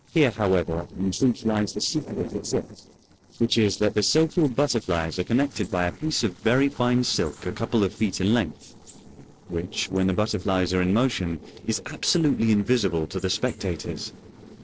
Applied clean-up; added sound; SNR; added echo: neural separator model SepFormer DNS4.